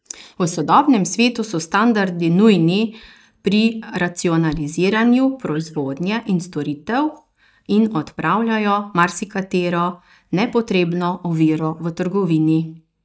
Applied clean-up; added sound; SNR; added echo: neural mask model DeepFilterNet 3.